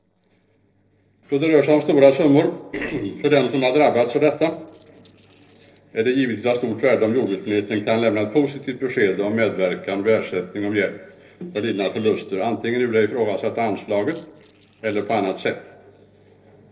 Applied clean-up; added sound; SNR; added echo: neural separator model SepFormer DNS4.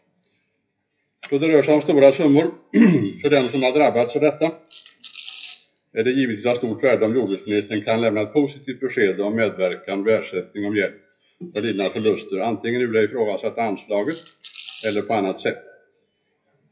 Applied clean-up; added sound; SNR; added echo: classical method WPE with log-MMSE.